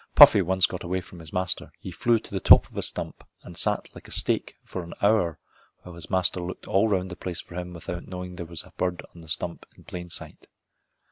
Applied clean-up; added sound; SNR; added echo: none; none; none; none.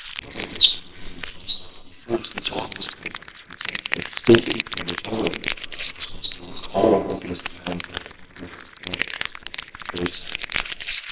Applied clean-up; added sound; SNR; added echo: neural separator model SepFormer WHAMR!.